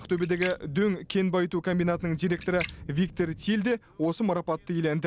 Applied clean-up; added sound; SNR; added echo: none; Splash, splatter + Thunder / Rain; 16 dB; none.